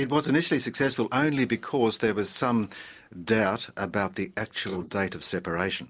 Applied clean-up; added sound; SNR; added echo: neural mask model Resemble Enhance denoiser.